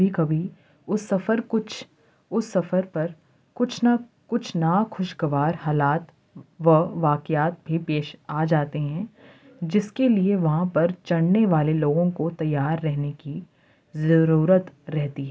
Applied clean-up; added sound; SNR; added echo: none; none; none; none.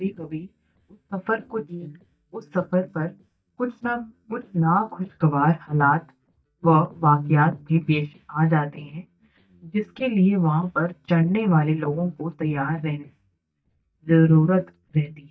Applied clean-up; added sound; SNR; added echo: neural mask model DeepFilterNet 3.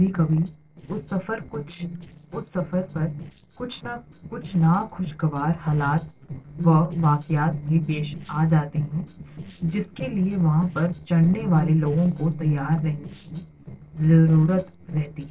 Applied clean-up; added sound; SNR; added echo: neural separator model SepFormer DNS4.